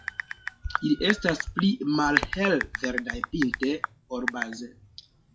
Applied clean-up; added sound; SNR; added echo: classical method WPE with log-MMSE.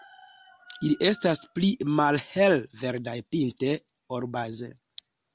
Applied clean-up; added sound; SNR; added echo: none; none; none; none.